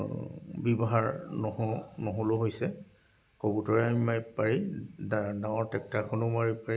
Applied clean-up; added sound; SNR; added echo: none; none; none; none.